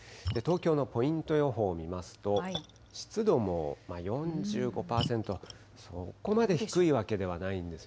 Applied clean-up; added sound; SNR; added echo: none; Splash, splatter; 14 dB; none.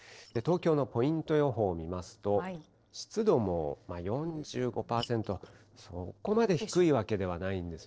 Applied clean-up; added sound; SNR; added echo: neural separator model SepFormer DNS4.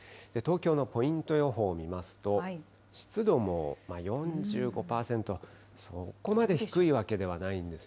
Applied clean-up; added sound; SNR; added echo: none; none; none; none.